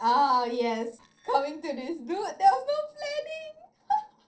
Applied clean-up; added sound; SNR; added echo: neural separator model SepFormer DNS4.